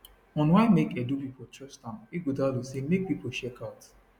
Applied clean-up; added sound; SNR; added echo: none; none; none; none.